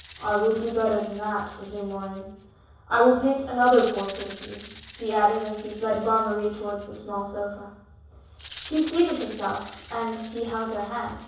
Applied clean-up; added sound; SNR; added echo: none; Rattle (instrument); 10 dB; reverberation time 0.7 s.